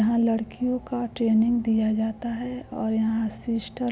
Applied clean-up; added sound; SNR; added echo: none; none; none; none.